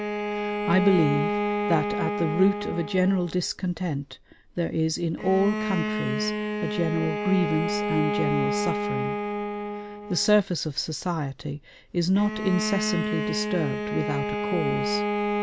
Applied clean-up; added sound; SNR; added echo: none; Bowed string instrument; 2 dB; none.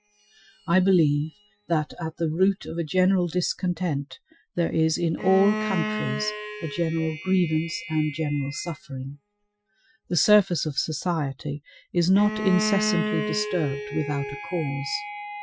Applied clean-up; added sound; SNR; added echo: classical method Wiener filter.